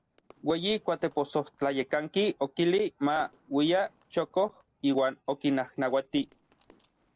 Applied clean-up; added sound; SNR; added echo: neural separator model SepFormer DNS4.